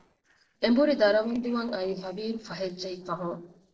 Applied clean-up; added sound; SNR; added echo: neural separator model SepFormer DNS4.